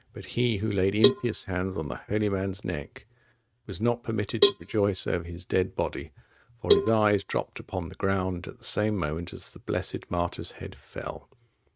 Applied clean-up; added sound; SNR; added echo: neural mask model RNNoise.